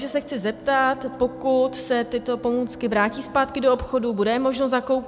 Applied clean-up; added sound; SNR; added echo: none; Bowed string instrument; 19 dB; none.